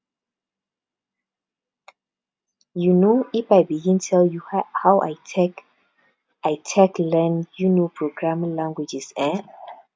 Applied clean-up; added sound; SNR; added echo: none; none; none; none.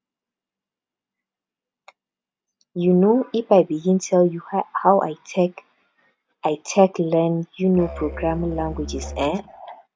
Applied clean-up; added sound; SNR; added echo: none; Musical instrument; 11 dB; none.